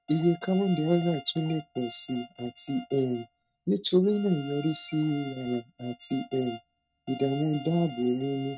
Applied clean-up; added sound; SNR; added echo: neural mask model RNNoise.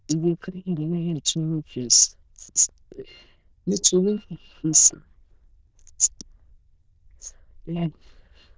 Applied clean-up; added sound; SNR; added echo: neural diffusion model UNIVERSE++.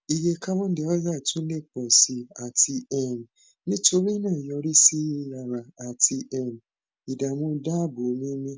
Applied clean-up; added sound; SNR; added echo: none; none; none; none.